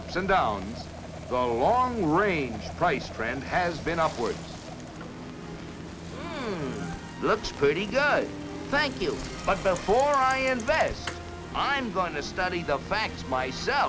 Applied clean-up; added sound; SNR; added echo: none; Bicycle; 12 dB; none.